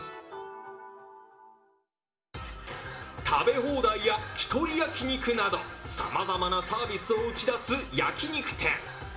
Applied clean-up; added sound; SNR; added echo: none; none; none; reverberation time 0.5 s.